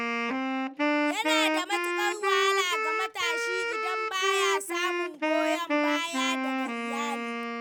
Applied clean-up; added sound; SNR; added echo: none; Wind instrument, woodwind instrument; -4 dB; none.